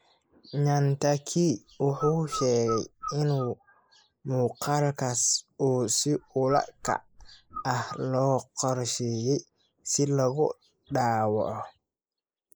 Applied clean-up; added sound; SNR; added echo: neural mask model Resemble Enhance denoiser.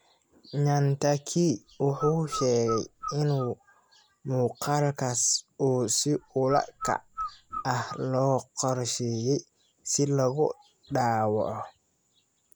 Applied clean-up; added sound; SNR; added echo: none; Bird; 10 dB; none.